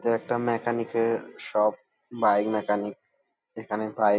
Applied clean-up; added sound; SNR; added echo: none; none; none; none.